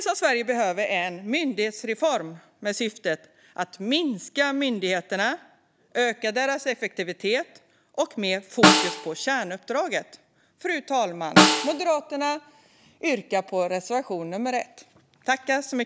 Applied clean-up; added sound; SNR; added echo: none; Snare drum; -2 dB; none.